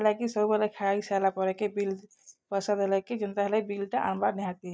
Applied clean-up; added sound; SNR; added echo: neural mask model DeepFilterNet 3.